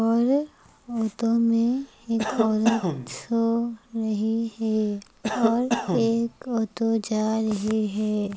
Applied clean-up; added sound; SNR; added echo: none; Cough; 5 dB; none.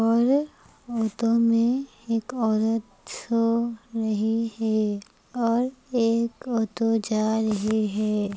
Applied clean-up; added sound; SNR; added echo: none; none; none; none.